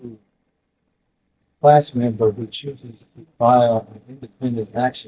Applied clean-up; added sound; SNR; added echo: neural mask model DeepFilterNet 3.